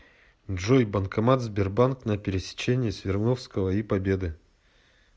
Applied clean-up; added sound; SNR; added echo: none; none; none; none.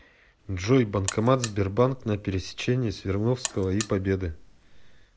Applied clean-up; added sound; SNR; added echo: none; Alarm; 14 dB; none.